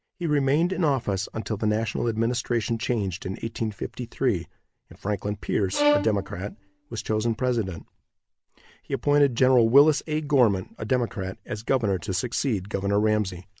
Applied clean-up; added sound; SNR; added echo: none; Bowed string instrument; 3 dB; none.